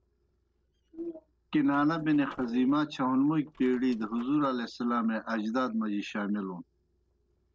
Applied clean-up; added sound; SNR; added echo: neural separator model SepFormer DNS4.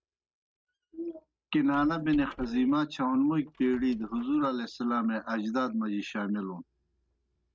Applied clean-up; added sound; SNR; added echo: neural mask model RNNoise.